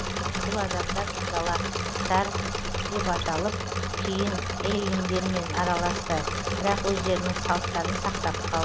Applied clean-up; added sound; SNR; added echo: none; Engine / Mechanisms; -1 dB; none.